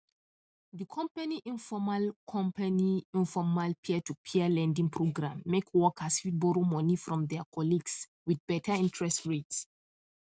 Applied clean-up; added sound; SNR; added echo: none; none; none; none.